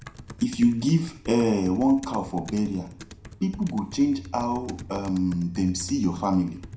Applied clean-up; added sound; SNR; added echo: none; Computer keyboard; 16 dB; reverberation time 0.4 s.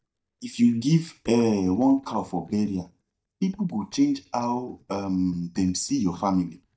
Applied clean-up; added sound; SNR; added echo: neural mask model DeepFilterNet 3.